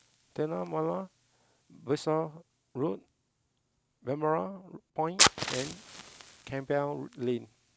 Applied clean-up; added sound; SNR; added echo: none; Fire; 2 dB; none.